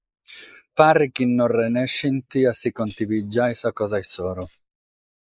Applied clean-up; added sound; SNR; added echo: neural mask model Resemble Enhance denoiser.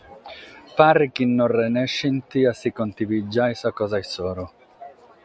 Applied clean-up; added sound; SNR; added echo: none; none; none; none.